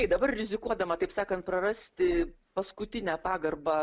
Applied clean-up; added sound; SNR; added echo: none; none; none; none.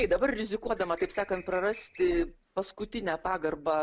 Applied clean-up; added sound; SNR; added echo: none; Bird; 19 dB; none.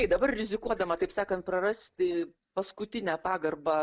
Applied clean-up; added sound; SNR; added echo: neural mask model DeepFilterNet 3.